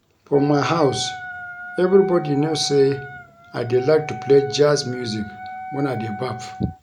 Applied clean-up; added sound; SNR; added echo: none; Wind instrument, woodwind instrument; 13 dB; none.